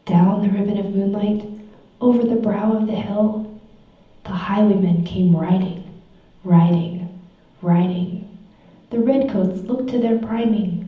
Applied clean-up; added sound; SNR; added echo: none; none; none; reverberation time 0.8 s.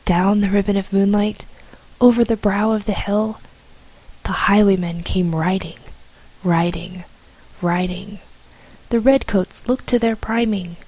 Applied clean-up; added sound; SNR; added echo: none; none; none; none.